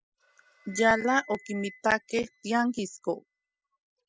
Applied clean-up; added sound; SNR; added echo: classical method spectral subtraction.